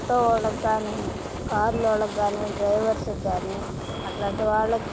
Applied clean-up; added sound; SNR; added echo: none; Fire; 7 dB; none.